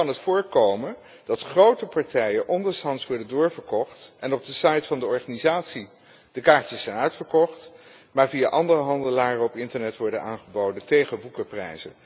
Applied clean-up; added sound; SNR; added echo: none; none; none; none.